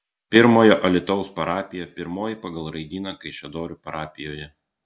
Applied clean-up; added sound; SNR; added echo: none; none; none; none.